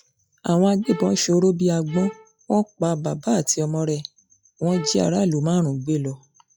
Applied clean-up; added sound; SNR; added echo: classical method log-MMSE.